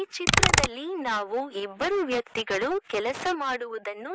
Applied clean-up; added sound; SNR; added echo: none; Computer keyboard; -3 dB; none.